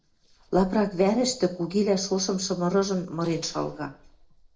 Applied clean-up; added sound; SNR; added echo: neural separator model SepFormer DNS4.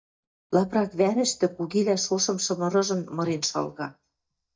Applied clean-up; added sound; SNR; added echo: neural mask model DeepFilterNet 3.